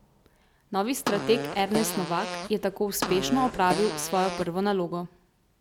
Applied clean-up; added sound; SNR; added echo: none; Fart; 6 dB; none.